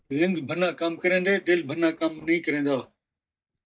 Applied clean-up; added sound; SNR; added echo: neural mask model DeepFilterNet 3.